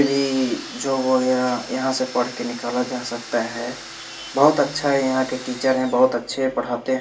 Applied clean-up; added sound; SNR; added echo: none; Domestic sounds, home sounds; 15 dB; reverberation time 0.2 s.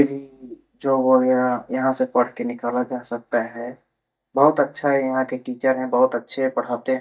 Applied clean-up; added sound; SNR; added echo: neural mask model DeepFilterNet 3.